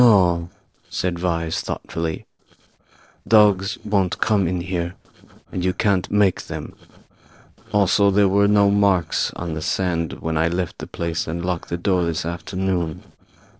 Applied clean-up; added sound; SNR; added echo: neural separator model SepFormer DNS4.